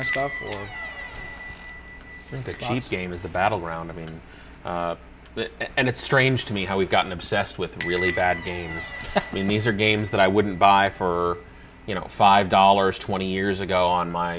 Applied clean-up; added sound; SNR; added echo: none; Squeak / Bell; 15 dB; none.